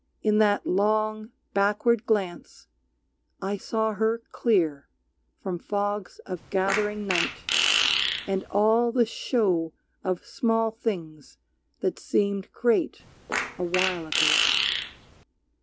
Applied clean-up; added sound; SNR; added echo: none; Fart; 0 dB; none.